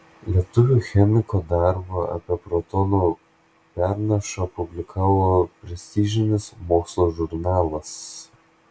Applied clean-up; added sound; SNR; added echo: none; none; none; none.